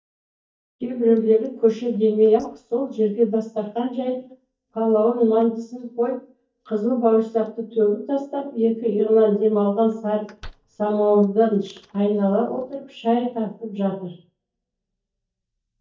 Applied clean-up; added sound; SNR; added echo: neural mask model DeepFilterNet 3.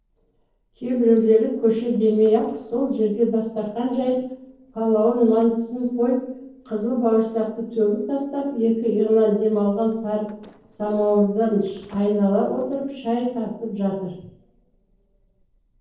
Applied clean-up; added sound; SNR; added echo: neural separator model SepFormer DNS4.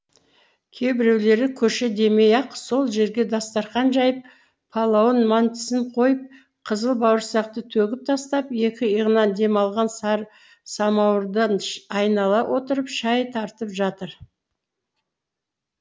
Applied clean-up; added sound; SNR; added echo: none; none; none; none.